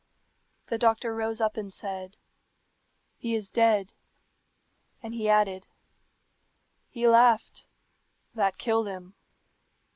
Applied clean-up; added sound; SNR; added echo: neural mask model Resemble Enhance denoiser.